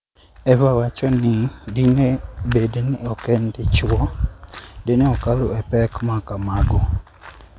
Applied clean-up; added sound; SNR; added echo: none; none; none; none.